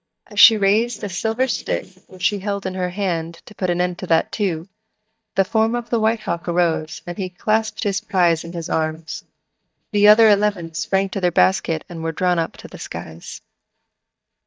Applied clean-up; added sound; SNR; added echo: neural mask model DeepFilterNet 3.